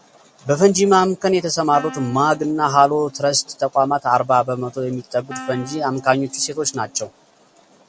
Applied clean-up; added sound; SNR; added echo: none; Wind instrument, woodwind instrument; 20 dB; none.